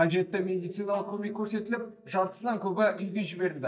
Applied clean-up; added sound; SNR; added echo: neural mask model DeepFilterNet 3.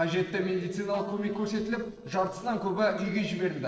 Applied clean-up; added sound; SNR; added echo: neural separator model SepFormer DNS4.